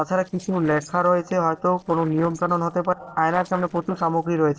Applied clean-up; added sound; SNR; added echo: neural separator model SepFormer DNS4.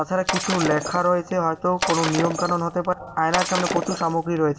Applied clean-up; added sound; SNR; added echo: none; Shatter; 6 dB; reverberation time 2.4 s.